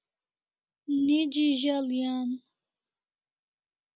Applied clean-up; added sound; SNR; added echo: none; none; none; none.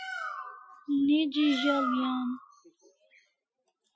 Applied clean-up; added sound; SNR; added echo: classical method Wiener filter.